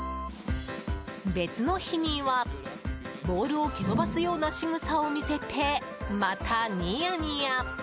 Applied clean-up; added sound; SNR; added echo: none; none; none; none.